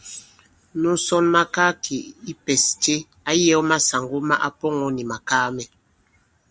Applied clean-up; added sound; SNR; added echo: none; none; none; none.